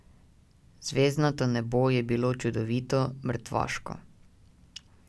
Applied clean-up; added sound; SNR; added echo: none; none; none; none.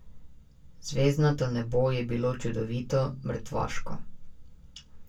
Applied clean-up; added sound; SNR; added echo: none; none; none; reverberation time 0.1 s.